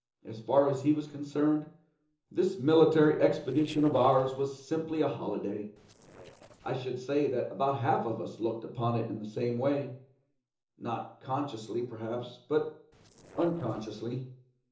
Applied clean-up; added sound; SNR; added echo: neural separator model SepFormer DNS4.